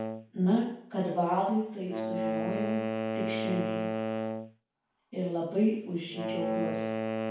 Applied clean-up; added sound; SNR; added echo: none; Wind instrument, woodwind instrument; 2 dB; reverberation time 0.5 s.